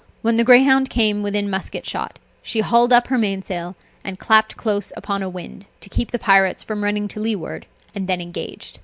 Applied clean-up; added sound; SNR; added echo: none; none; none; none.